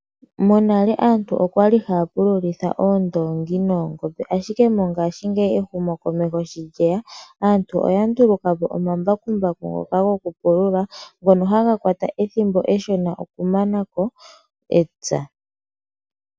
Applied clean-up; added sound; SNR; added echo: none; none; none; none.